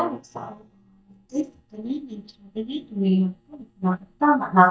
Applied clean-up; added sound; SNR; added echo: neural mask model DeepFilterNet 3.